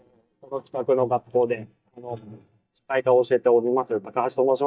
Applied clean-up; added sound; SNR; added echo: neural mask model DeepFilterNet 3.